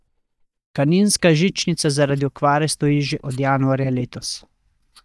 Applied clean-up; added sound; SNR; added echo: neural mask model DeepFilterNet 3.